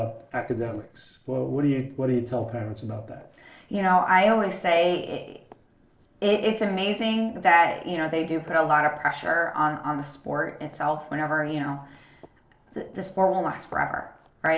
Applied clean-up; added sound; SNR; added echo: neural separator model SepFormer DNS4.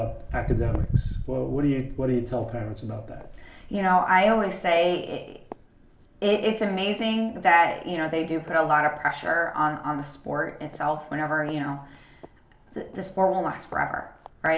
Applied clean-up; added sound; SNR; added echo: none; Walk, footsteps; 10 dB; reverberation time 0.5 s.